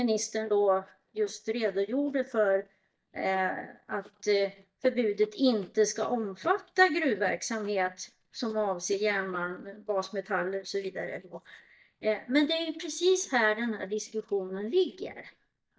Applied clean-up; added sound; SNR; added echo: neural mask model DeepFilterNet 3.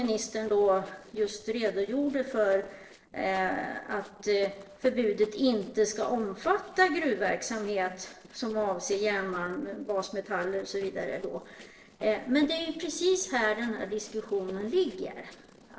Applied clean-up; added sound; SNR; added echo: neural separator model SepFormer DNS4.